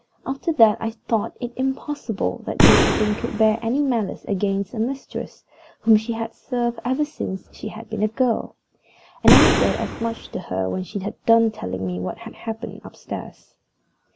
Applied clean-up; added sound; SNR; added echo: none; Boom; -5 dB; none.